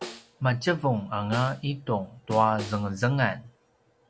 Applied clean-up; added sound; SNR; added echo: none; Snare drum + Snare drum; 17 dB; none.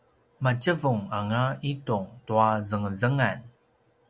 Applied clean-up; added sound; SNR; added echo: none; none; none; none.